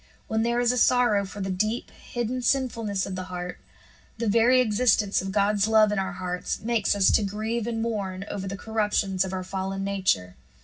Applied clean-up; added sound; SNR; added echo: none; none; none; reverberation time 0.4 s.